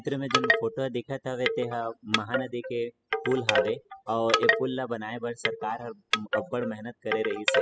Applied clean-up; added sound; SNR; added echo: classical method spectral subtraction.